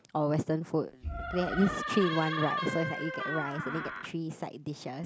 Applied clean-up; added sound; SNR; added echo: none; Door; 4 dB; none.